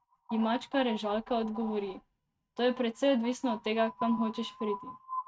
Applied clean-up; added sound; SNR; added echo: neural mask model RNNoise.